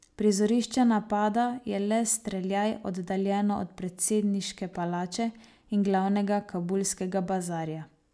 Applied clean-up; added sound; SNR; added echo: none; none; none; none.